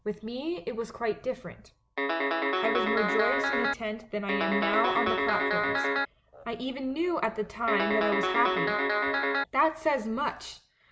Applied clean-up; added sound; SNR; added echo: none; Guitar; -4 dB; none.